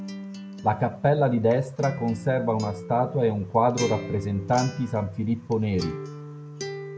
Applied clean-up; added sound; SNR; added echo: none; Acoustic guitar; 12 dB; none.